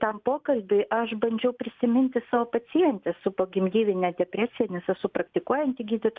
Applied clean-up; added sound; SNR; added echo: none; none; none; none.